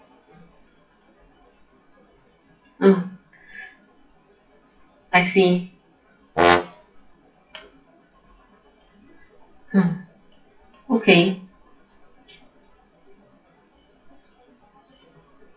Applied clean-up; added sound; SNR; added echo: classical method WPE with log-MMSE.